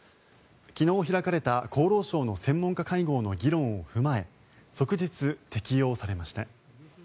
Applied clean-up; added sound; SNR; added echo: none; none; none; none.